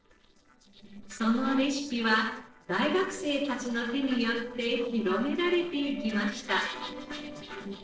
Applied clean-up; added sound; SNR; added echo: neural separator model SepFormer DNS4.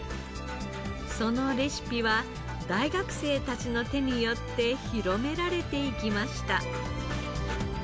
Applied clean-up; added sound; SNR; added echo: none; none; none; none.